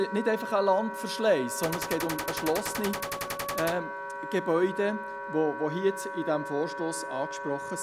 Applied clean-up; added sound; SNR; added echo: none; Wind instrument, woodwind instrument + Gunshot, gunfire; 6 dB; none.